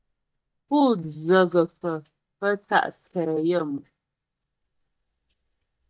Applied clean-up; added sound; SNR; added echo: neural mask model DeepFilterNet 3.